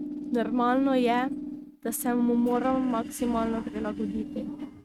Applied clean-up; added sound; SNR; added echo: neural mask model RNNoise.